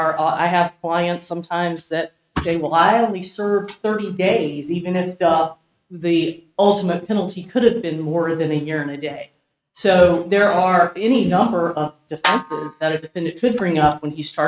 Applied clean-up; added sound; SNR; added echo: neural mask model RNNoise.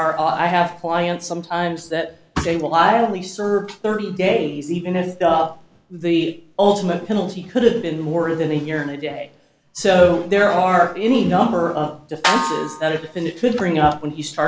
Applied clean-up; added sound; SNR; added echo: none; Snare drum; 6 dB; none.